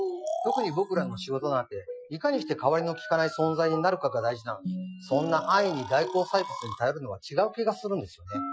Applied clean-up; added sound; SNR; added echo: classical method Wiener filter.